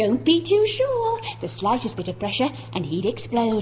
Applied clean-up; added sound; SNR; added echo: none; none; none; none.